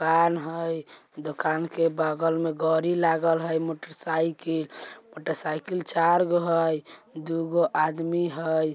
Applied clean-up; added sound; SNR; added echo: none; none; none; none.